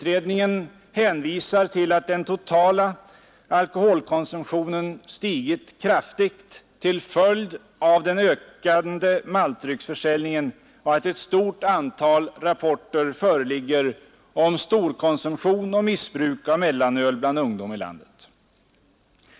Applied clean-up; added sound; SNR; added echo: none; none; none; none.